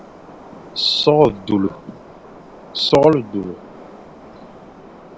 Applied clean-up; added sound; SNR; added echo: none; Subway, metro, underground; 19 dB; none.